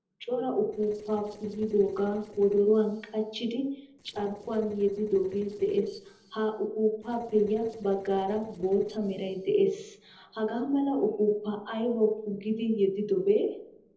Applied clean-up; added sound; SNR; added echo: neural separator model SepFormer DNS4.